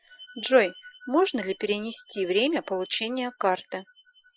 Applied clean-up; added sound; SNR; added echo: classical method Wiener filter.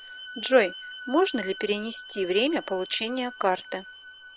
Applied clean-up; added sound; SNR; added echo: none; Bowed string instrument; 15 dB; none.